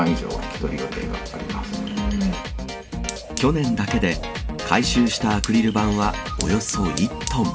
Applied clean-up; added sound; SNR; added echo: none; Fire; 16 dB; reverberation time 1.9 s.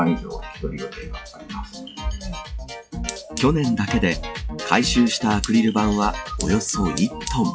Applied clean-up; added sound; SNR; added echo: classical method WPE with log-MMSE.